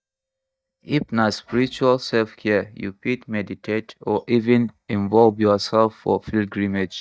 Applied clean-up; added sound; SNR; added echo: neural mask model DeepFilterNet 3.